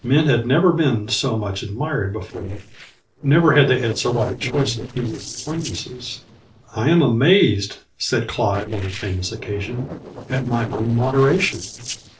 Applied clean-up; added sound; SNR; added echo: neural separator model SepFormer DNS4.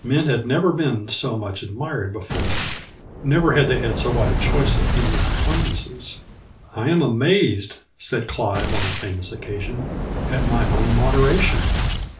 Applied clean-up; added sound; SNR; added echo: none; Boom; 1 dB; reverberation time 0.2 s.